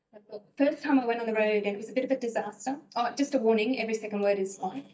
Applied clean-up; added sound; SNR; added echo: neural mask model DeepFilterNet 3.